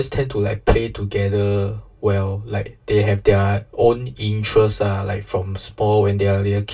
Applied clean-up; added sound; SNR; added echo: none; none; none; reverberation time 0.2 s.